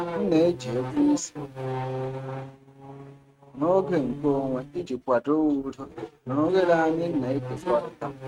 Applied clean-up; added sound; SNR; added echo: neural mask model RNNoise.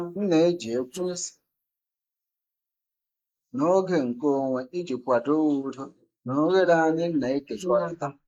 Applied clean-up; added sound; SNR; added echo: neural mask model Resemble Enhance denoiser.